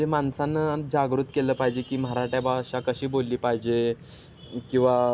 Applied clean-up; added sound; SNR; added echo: none; none; none; none.